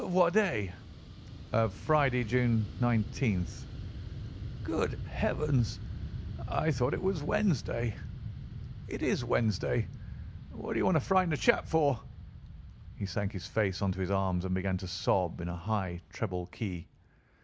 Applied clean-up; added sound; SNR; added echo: none; Fixed-wing aircraft, airplane; 10 dB; none.